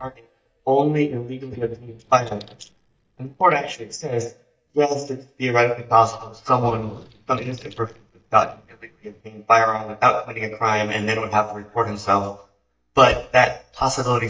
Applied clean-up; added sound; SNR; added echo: neural mask model DeepFilterNet 3.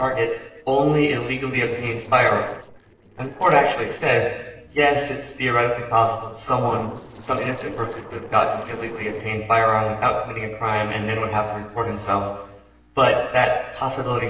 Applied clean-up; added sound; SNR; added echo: neural separator model SepFormer DNS4.